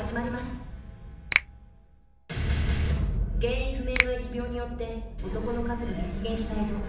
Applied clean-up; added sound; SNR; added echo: none; Finger snapping; 6 dB; reverberation time 0.7 s.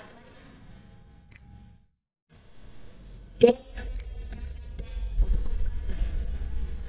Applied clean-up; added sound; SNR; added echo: neural mask model DeepFilterNet 3.